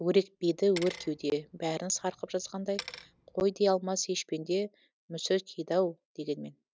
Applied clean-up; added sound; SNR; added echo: none; Bicycle; 17 dB; none.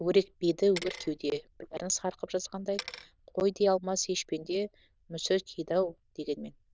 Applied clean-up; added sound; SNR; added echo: neural diffusion model UNIVERSE++.